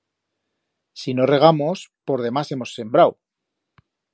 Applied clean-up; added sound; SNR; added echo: none; none; none; none.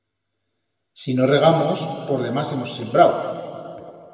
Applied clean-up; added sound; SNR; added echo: none; none; none; reverberation time 2.4 s.